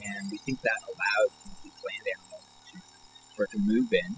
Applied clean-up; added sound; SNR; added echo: classical method spectral subtraction.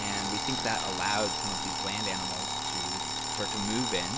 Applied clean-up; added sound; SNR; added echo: none; Alarm; -3 dB; none.